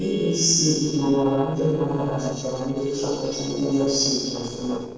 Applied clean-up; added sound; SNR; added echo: neural separator model SepFormer DNS4.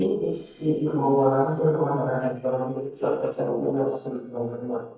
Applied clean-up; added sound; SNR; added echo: neural mask model DeepFilterNet 3.